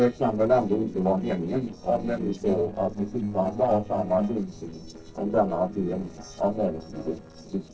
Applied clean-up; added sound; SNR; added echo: neural separator model SepFormer DNS4.